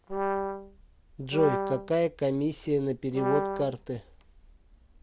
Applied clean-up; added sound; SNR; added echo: none; Brass instrument; 2 dB; none.